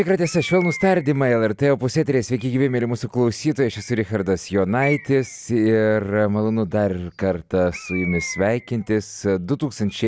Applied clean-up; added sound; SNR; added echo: none; Bird; 17 dB; none.